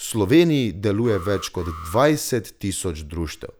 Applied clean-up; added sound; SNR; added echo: none; Alarm; 18 dB; none.